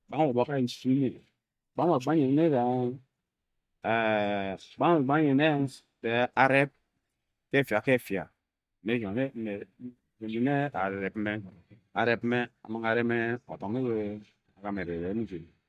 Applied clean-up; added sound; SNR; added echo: neural mask model DeepFilterNet 3.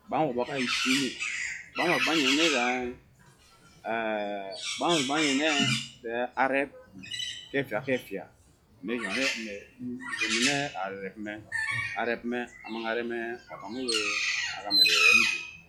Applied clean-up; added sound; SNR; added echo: classical method log-MMSE.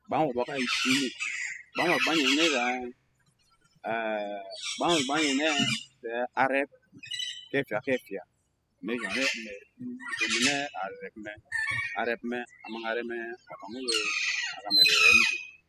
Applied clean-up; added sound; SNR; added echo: classical method spectral subtraction.